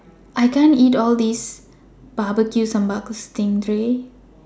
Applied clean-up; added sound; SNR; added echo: none; none; none; none.